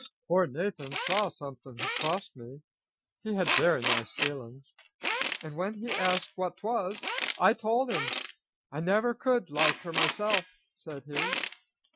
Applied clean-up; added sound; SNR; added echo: classical method Wiener filter.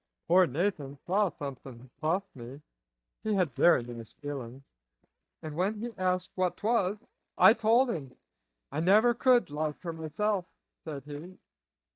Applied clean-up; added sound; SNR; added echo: neural mask model DeepFilterNet 3.